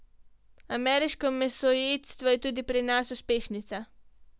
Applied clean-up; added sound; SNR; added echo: none; none; none; none.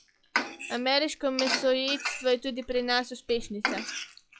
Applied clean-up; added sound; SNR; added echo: classical method log-MMSE.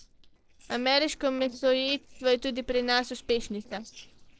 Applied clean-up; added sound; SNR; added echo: neural separator model SepFormer DNS4.